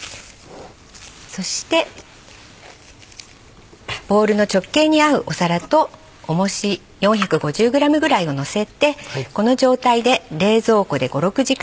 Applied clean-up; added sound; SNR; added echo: none; none; none; none.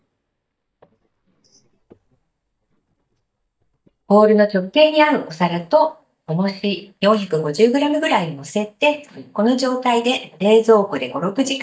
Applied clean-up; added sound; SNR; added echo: neural mask model DeepFilterNet 3.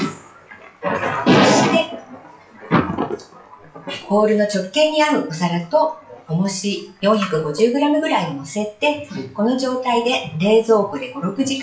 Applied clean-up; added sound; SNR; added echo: classical method WPE with log-MMSE.